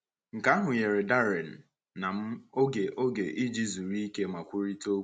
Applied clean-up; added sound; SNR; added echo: none; none; none; none.